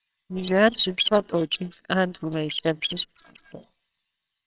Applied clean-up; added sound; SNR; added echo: neural separator model SepFormer WHAMR!.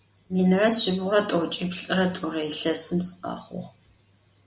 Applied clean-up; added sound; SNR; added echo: none; none; none; none.